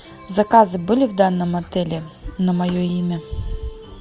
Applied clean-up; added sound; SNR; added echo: none; none; none; none.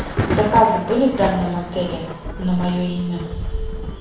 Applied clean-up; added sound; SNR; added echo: none; Thunder; 6 dB; reverberation time 0.7 s.